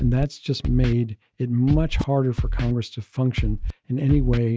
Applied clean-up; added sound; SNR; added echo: neural mask model RNNoise.